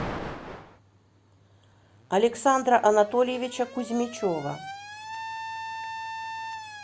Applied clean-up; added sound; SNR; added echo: none; Alarm; 11 dB; none.